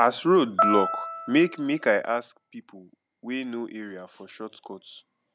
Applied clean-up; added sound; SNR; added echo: none; Piano; 2 dB; none.